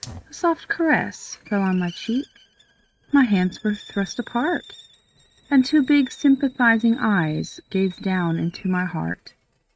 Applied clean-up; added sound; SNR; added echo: neural mask model RNNoise.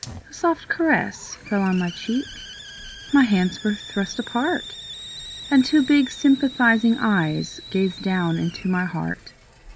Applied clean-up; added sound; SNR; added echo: none; Hiss; 16 dB; none.